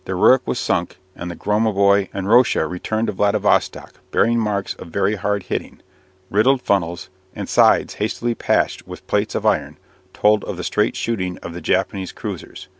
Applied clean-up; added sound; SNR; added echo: none; none; none; none.